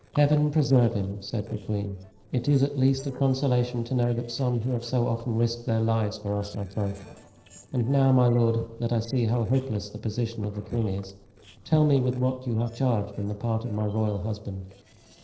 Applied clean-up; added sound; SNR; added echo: neural separator model SepFormer DNS4.